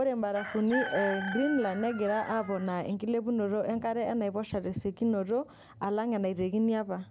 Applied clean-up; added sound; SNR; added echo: none; Chicken, rooster; 8 dB; none.